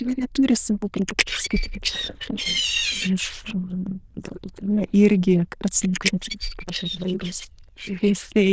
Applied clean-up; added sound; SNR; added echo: neural diffusion model UNIVERSE++.